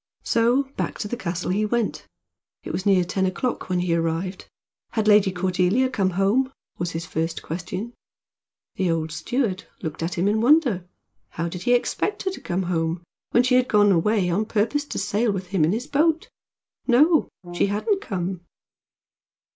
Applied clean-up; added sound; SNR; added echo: neural mask model Resemble Enhance denoiser.